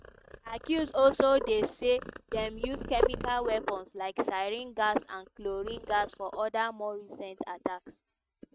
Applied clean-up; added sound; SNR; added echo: neural mask model RNNoise.